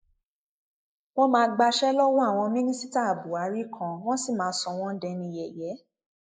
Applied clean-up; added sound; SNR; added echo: neural mask model Resemble Enhance denoiser.